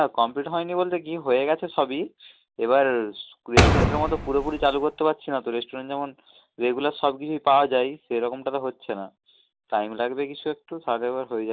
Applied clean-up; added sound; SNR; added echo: none; Door; -3 dB; none.